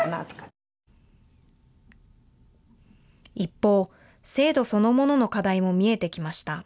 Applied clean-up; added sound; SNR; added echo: none; none; none; none.